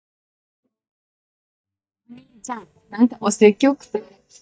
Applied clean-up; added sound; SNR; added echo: neural mask model DeepFilterNet 3.